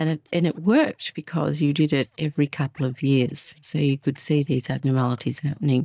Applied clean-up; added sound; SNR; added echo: neural mask model DeepFilterNet 3.